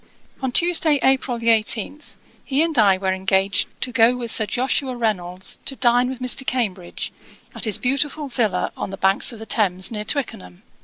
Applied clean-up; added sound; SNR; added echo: none; none; none; none.